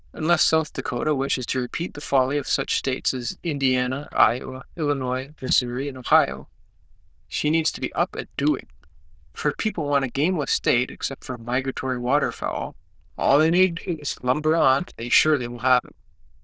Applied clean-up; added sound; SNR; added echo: neural diffusion model UNIVERSE++.